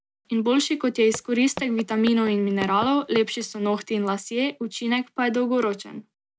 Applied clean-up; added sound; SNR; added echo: none; Walk, footsteps; 15 dB; none.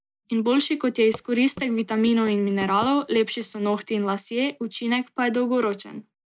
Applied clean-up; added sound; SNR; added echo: neural mask model Resemble Enhance denoiser.